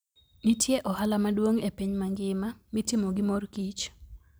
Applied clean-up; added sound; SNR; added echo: none; none; none; none.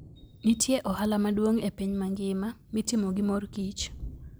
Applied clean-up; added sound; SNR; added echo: none; Thunder; 18 dB; none.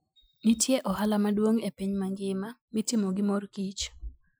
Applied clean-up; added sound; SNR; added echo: classical method Wiener filter.